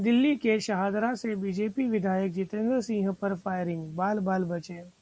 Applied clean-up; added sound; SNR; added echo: none; none; none; none.